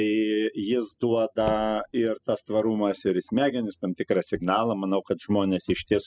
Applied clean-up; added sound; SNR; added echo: classical method spectral subtraction.